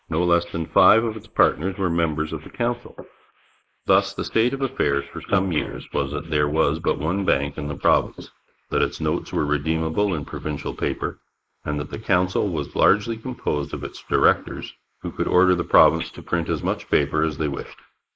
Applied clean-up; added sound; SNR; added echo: neural mask model Resemble Enhance denoiser.